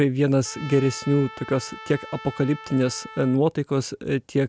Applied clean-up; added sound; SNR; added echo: none; Trumpet; 17 dB; none.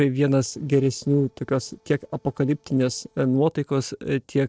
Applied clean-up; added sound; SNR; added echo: neural separator model SepFormer DNS4.